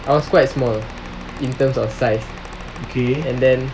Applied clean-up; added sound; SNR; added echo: none; Mechanical fan; 16 dB; none.